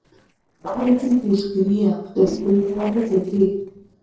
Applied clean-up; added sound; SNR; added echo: neural separator model SepFormer DNS4.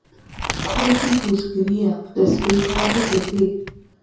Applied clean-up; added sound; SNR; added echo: none; Tearing; 6 dB; reverberation time 0.6 s.